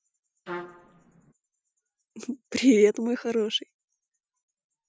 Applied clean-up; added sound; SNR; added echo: classical method Wiener filter.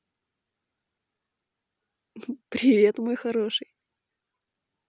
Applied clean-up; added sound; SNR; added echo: none; none; none; none.